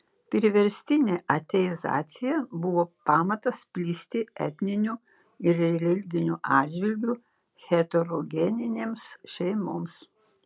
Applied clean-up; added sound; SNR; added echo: none; none; none; none.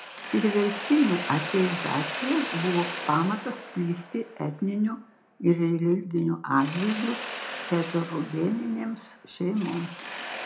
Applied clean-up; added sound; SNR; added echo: none; Mechanisms; 10 dB; reverberation time 0.3 s.